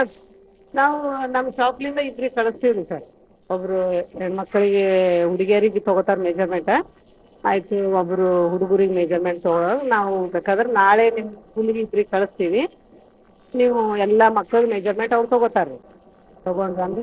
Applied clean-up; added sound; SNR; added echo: neural separator model SepFormer DNS4.